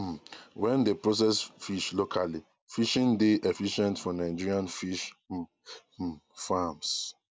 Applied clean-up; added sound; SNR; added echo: none; none; none; none.